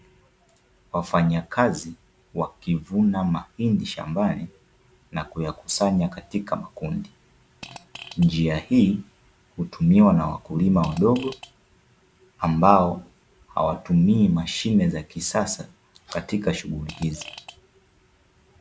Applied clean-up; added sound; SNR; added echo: none; Fart; 19 dB; none.